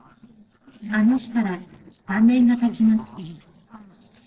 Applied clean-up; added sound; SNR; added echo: neural separator model SepFormer DNS4.